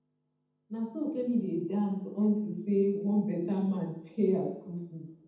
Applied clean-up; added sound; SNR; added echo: none; none; none; reverberation time 0.8 s.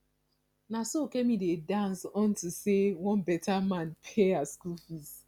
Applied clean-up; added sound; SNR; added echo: none; none; none; none.